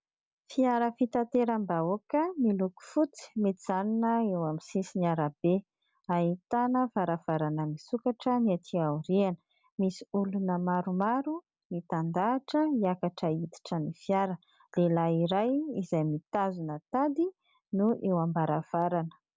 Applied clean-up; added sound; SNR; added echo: none; none; none; none.